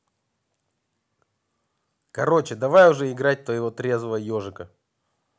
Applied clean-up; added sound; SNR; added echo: none; none; none; none.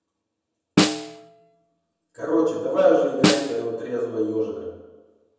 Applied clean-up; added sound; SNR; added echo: none; Snare drum; 2 dB; reverberation time 1.1 s.